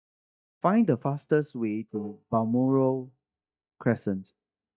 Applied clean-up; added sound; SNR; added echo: neural mask model DeepFilterNet 3.